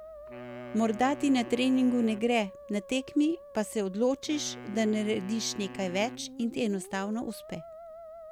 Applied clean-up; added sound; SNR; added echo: none; Wind instrument, woodwind instrument + Musical instrument; 14 dB; none.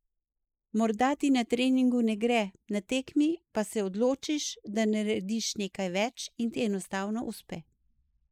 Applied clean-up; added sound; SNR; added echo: neural mask model Resemble Enhance denoiser.